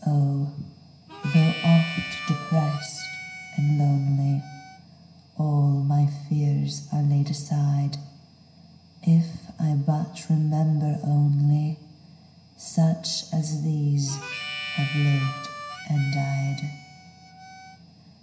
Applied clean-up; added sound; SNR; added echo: none; Harmonica; 12 dB; reverberation time 0.9 s.